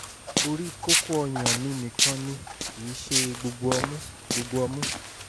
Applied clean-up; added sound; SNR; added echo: none; Walk, footsteps; -2 dB; none.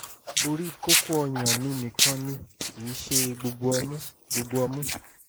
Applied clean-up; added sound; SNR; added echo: neural mask model Resemble Enhance denoiser.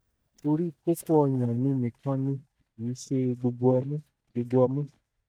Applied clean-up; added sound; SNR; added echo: neural mask model DeepFilterNet 3.